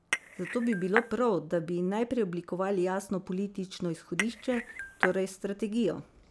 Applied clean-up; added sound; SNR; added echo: none; Cutlery, silverware / Dishes, pots, and pans / Chink, clink; 3 dB; none.